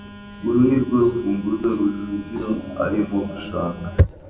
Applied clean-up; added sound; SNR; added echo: none; Telephone; 18 dB; none.